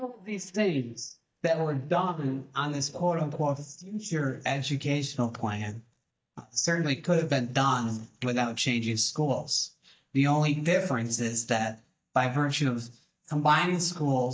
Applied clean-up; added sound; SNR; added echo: neural mask model DeepFilterNet 3.